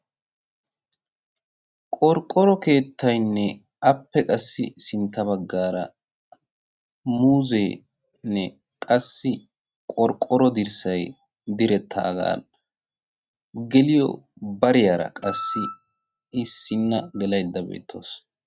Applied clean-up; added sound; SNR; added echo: neural mask model RNNoise.